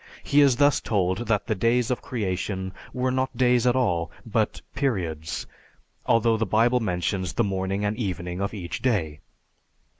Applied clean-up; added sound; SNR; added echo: none; none; none; none.